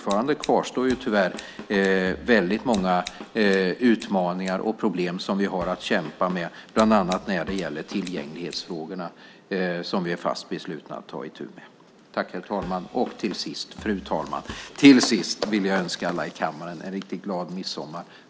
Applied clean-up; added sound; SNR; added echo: none; Drum kit + Scissors; 18 dB; none.